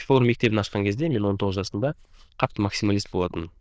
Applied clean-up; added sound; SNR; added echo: neural diffusion model UNIVERSE++.